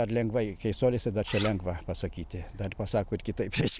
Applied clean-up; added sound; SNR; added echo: none; Cutlery, silverware; 9 dB; none.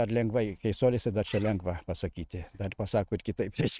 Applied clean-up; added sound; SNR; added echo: neural mask model RNNoise.